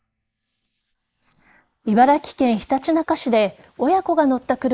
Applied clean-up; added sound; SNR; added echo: neural mask model Resemble Enhance denoiser.